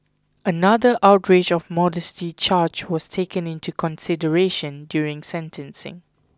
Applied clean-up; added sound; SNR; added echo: none; none; none; none.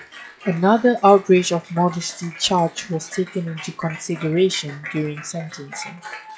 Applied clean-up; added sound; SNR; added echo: classical method WPE with log-MMSE.